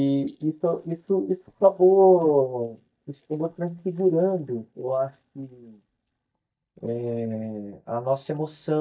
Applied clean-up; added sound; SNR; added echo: neural mask model DeepFilterNet 3.